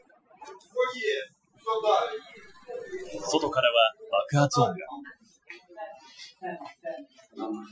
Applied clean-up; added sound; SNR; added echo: classical method Wiener filter.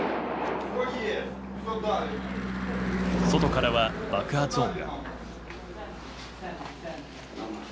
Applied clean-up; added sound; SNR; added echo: none; Car passing by / Engine / Truck; 2 dB; none.